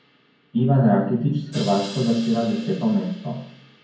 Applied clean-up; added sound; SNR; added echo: none; Crash cymbal; 19 dB; reverberation time 0.9 s.